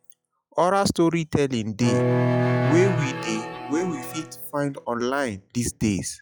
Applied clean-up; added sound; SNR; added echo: classical method log-MMSE.